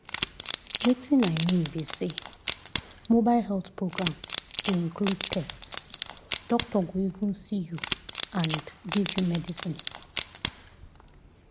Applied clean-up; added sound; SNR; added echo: none; Wood; -1 dB; none.